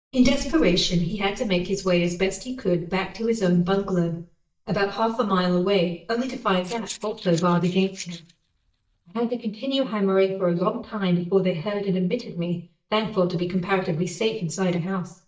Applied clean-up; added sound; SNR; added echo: neural mask model DeepFilterNet 3.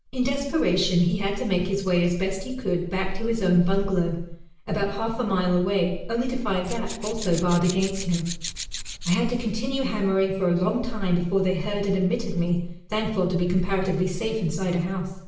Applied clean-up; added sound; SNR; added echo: none; Tools; 9 dB; reverberation time 0.7 s.